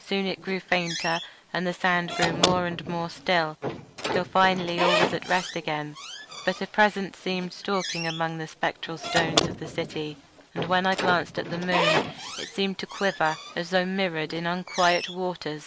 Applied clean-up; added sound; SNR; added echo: none; Squeak / Slam; 5 dB; none.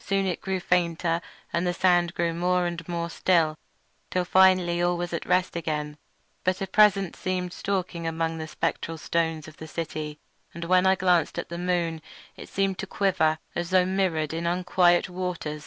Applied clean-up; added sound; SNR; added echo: none; none; none; none.